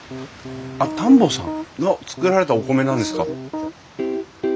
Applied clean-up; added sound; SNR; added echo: none; Piano; 9 dB; none.